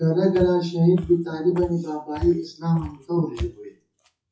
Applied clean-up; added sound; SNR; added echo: classical method WPE with log-MMSE.